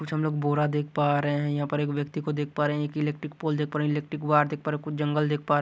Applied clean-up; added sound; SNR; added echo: none; none; none; none.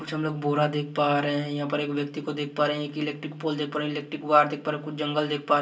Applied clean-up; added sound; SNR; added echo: none; none; none; reverberation time 0.2 s.